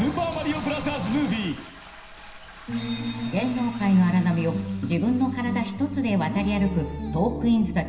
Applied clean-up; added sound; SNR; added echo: none; Toilet flush; 20 dB; reverberation time 0.9 s.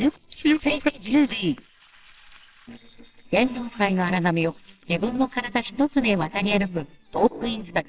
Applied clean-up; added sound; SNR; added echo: neural separator model SepFormer WHAMR!.